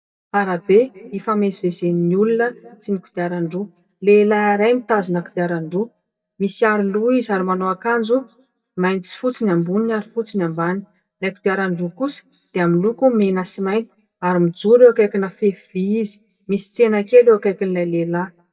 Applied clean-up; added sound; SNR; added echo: neural mask model DeepFilterNet 3.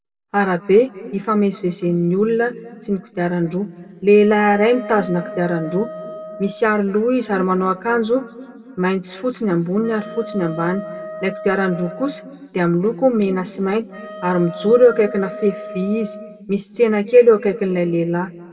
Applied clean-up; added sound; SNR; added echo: none; Wind instrument, woodwind instrument; 15 dB; reverberation time 1.5 s.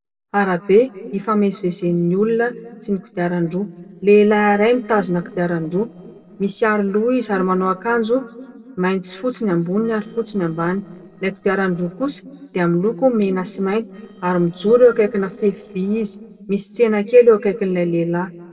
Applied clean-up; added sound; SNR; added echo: neural separator model SepFormer DNS4.